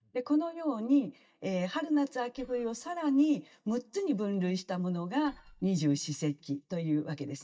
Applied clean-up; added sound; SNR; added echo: neural mask model DeepFilterNet 3.